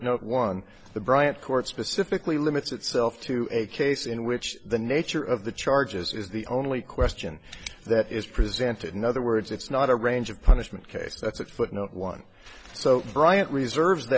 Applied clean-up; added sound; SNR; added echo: none; none; none; none.